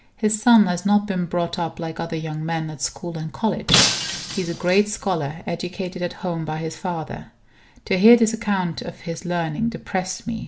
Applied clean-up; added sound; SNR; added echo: none; Shatter; 2 dB; none.